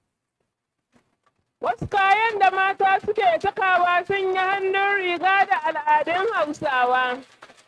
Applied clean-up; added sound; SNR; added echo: neural mask model RNNoise.